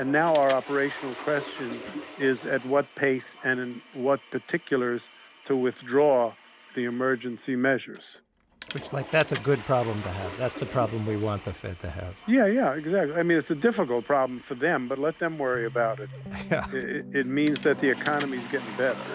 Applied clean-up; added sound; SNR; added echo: none; Toilet flush / Water; 16 dB; none.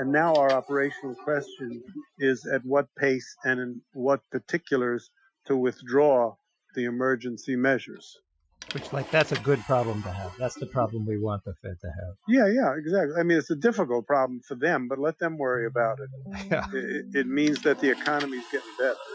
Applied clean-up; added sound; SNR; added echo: classical method Wiener filter.